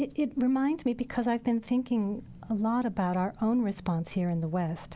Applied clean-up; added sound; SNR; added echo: none; none; none; none.